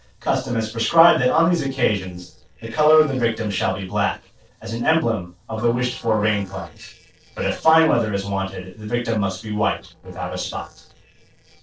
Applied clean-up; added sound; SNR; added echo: neural separator model SepFormer DNS4.